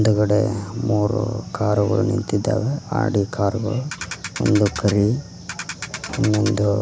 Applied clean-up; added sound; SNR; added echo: none; Ratchet, pawl; 12 dB; none.